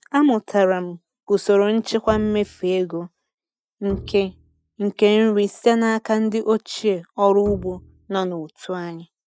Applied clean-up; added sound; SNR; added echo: neural mask model RNNoise.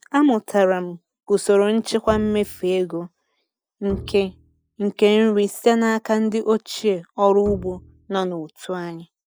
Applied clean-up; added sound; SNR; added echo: none; Bowed string instrument; 17 dB; none.